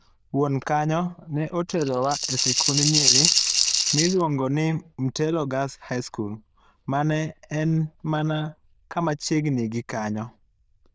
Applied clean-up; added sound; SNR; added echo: neural diffusion model UNIVERSE++.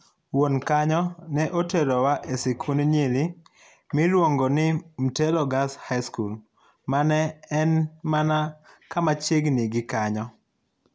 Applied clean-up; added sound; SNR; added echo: none; none; none; none.